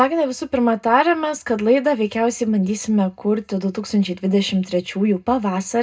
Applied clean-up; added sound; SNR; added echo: none; none; none; reverberation time 0.2 s.